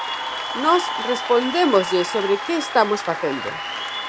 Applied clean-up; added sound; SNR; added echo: none; Applause / Cheering; 6 dB; none.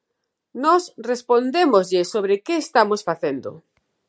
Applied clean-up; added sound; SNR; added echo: none; none; none; none.